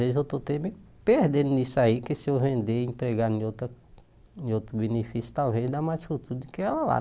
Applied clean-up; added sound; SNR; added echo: none; none; none; none.